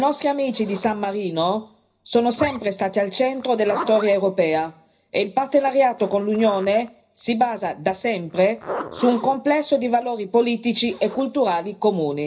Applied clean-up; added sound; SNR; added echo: none; Zipper (clothing); 17 dB; reverberation time 0.4 s.